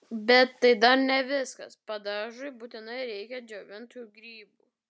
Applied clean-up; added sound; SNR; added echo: none; none; none; none.